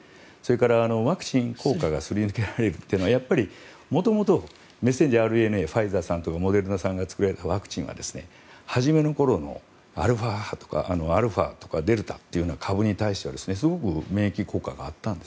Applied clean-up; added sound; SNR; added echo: none; none; none; none.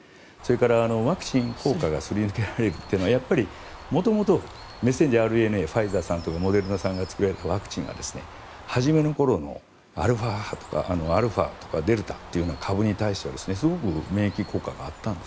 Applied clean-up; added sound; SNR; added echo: none; Bird; 17 dB; none.